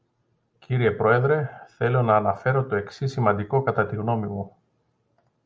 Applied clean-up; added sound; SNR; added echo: none; none; none; none.